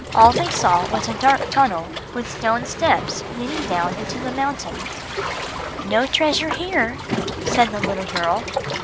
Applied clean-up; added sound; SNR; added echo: none; Waves, surf; 6 dB; none.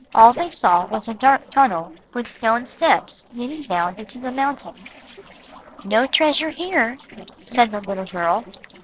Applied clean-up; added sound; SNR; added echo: neural separator model SepFormer DNS4.